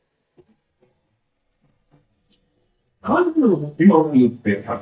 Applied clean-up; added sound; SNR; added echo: neural mask model DeepFilterNet 3.